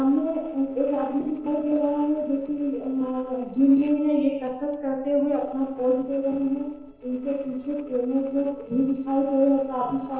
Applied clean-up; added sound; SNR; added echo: neural separator model SepFormer DNS4.